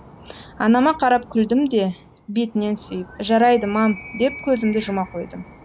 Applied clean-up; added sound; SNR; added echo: none; Animal; 19 dB; none.